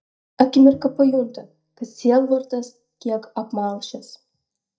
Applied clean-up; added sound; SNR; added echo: neural mask model DeepFilterNet 3.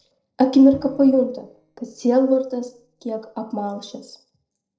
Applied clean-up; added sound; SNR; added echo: neural separator model SepFormer DNS4.